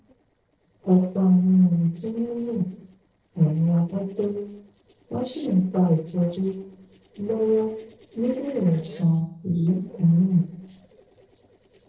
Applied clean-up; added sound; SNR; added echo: neural separator model SepFormer DNS4.